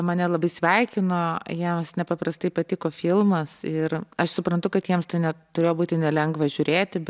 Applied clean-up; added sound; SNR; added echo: none; none; none; none.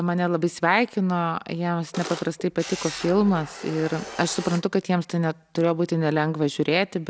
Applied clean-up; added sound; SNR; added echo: none; Camera; 13 dB; none.